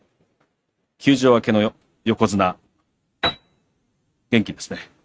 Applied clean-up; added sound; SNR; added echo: neural mask model RNNoise.